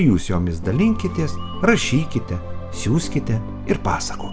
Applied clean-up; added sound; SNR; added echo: none; none; none; none.